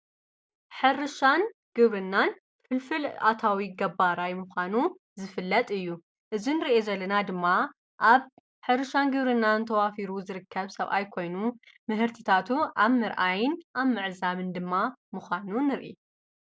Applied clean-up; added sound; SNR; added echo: none; none; none; none.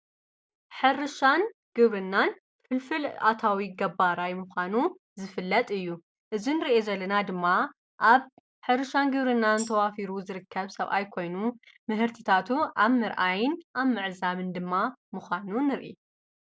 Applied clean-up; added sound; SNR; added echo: none; Tambourine; 17 dB; none.